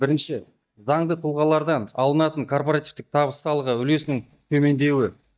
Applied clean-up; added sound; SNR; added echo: neural mask model DeepFilterNet 3.